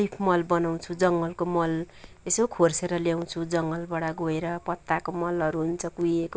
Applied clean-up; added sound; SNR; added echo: none; none; none; none.